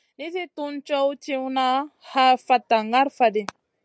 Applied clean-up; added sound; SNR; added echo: none; none; none; none.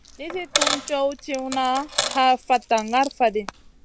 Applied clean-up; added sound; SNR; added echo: none; Coin (dropping); 6 dB; none.